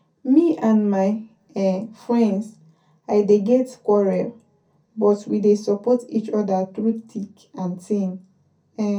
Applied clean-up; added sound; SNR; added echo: none; none; none; reverberation time 0.3 s.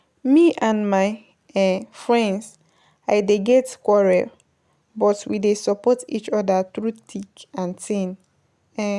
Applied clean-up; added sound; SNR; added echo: none; none; none; none.